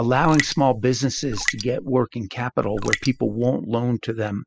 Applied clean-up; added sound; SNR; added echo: classical method spectral subtraction.